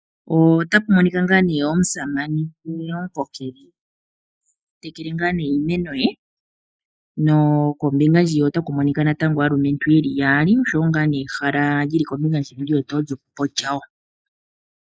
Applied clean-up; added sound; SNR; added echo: neural mask model Resemble Enhance denoiser.